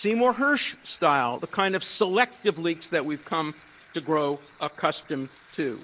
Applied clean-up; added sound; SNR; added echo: neural mask model Resemble Enhance denoiser.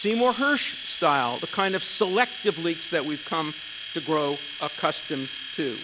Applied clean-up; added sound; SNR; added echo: none; Domestic sounds, home sounds; 10 dB; none.